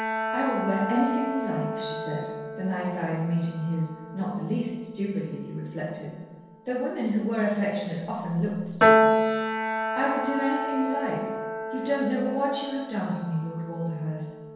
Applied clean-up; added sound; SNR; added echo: none; Piano; 1 dB; reverberation time 1.2 s.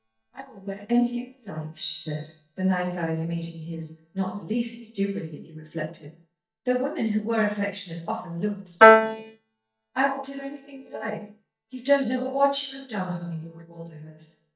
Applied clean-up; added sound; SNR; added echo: neural mask model DeepFilterNet 3.